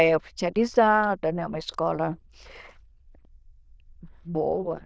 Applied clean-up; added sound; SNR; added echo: neural diffusion model UNIVERSE++.